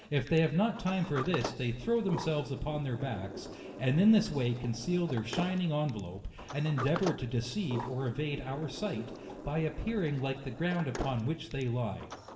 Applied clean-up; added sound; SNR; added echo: none; Sliding door; 12 dB; reverberation time 1.6 s.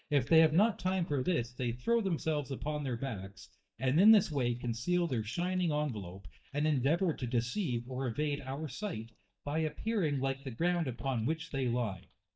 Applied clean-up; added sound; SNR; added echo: neural mask model DeepFilterNet 3.